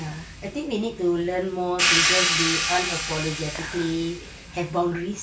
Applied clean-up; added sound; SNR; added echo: none; Hi-hat; 0 dB; none.